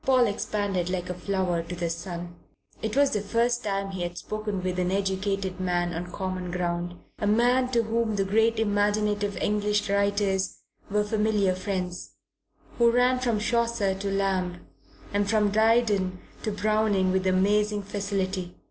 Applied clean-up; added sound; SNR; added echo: none; none; none; none.